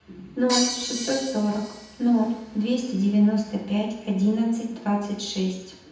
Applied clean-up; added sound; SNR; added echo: none; Crash cymbal; 10 dB; reverberation time 0.9 s.